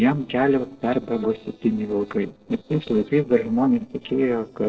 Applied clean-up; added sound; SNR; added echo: neural separator model SepFormer DNS4.